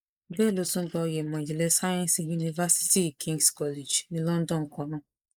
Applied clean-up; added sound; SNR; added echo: neural mask model Resemble Enhance denoiser.